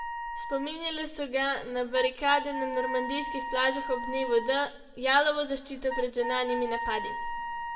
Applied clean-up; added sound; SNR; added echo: none; Wind instrument, woodwind instrument; 7 dB; reverberation time 1.1 s.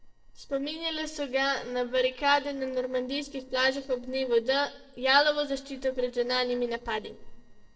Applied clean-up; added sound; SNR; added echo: neural separator model SepFormer DNS4.